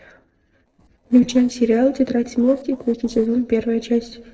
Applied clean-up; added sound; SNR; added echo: neural separator model SepFormer DNS4.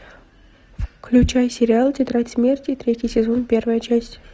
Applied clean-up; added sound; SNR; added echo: none; none; none; none.